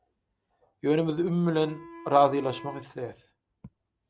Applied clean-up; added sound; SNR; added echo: none; Wind instrument, woodwind instrument; 19 dB; none.